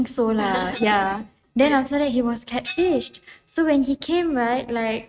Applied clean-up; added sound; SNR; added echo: neural mask model RNNoise.